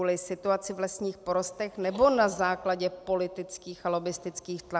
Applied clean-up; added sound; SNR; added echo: none; none; none; none.